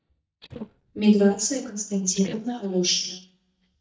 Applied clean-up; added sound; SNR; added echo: neural mask model DeepFilterNet 3.